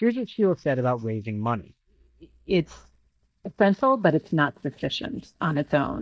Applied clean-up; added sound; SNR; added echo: neural mask model DeepFilterNet 3.